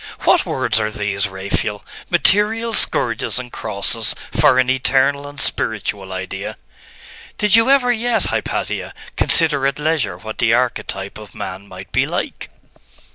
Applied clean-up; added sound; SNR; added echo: none; none; none; none.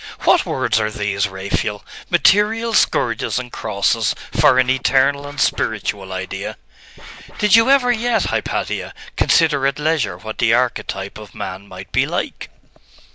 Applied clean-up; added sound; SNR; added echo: none; Scratching (performance technique); 19 dB; none.